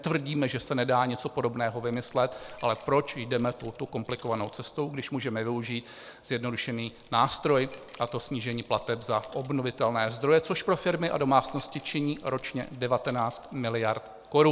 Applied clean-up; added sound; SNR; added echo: none; Keys jangling; 18 dB; none.